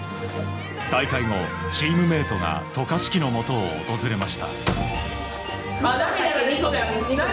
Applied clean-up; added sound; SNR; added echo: none; Slam; 7 dB; none.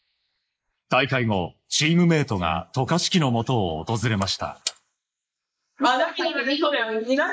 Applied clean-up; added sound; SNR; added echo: neural mask model Resemble Enhance denoiser.